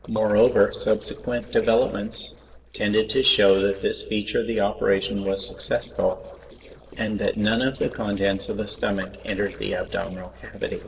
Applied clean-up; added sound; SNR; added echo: neural separator model SepFormer DNS4.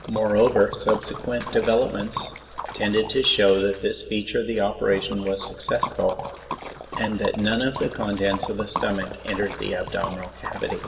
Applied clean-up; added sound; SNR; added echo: none; Liquid; 10 dB; reverberation time 2.2 s.